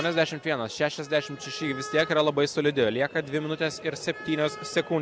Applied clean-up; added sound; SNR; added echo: none; none; none; none.